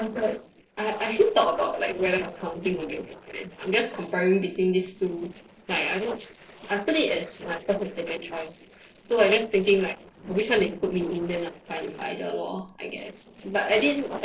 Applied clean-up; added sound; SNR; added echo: neural separator model SepFormer DNS4.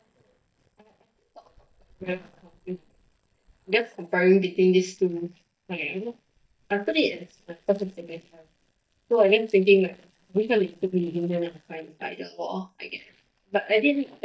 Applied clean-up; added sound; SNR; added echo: neural mask model DeepFilterNet 3.